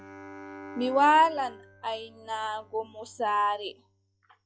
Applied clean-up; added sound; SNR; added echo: classical method log-MMSE.